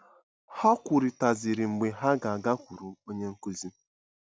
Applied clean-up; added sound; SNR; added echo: none; none; none; none.